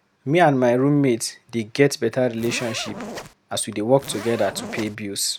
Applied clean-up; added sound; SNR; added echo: none; Zipper (clothing); 13 dB; none.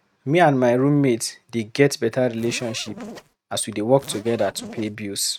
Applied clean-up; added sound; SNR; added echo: neural mask model RNNoise.